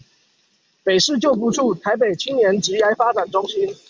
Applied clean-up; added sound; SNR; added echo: none; none; none; none.